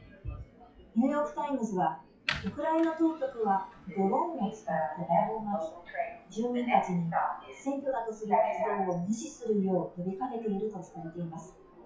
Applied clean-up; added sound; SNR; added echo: classical method WPE with log-MMSE.